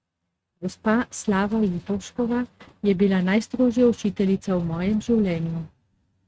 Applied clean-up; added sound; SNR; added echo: neural mask model RNNoise.